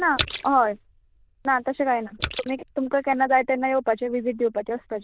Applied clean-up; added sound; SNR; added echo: neural diffusion model UNIVERSE++.